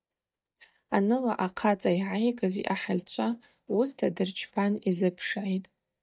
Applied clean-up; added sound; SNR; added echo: neural mask model DeepFilterNet 3.